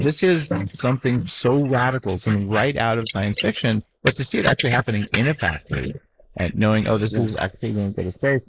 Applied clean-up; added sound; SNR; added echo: neural mask model Resemble Enhance denoiser.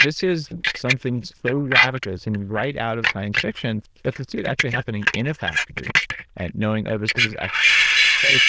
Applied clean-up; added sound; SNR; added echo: neural diffusion model UNIVERSE++.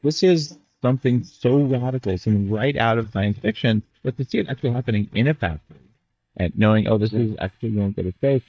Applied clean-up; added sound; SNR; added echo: neural mask model DeepFilterNet 3.